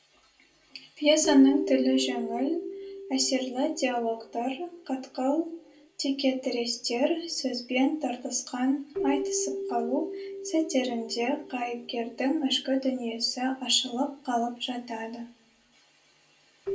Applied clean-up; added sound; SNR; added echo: none; Keyboard (musical); 11 dB; reverberation time 0.3 s.